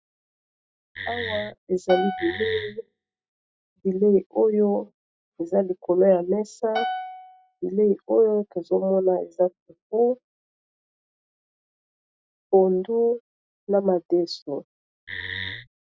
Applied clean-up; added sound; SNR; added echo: classical method log-MMSE.